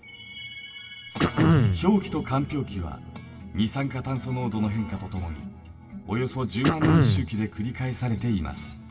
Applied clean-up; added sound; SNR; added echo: none; Cough; -4 dB; reverberation time 1.7 s.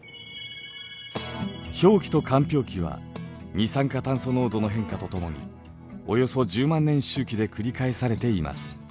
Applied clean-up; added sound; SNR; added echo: none; none; none; none.